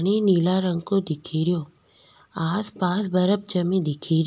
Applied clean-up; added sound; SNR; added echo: none; none; none; none.